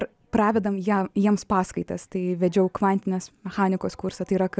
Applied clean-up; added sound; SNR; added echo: none; none; none; none.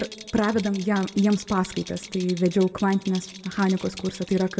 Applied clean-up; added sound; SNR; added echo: none; Rattle; 17 dB; reverberation time 1.1 s.